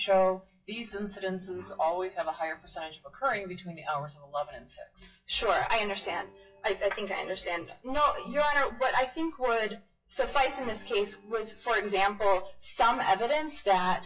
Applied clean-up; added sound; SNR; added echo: classical method WPE with log-MMSE.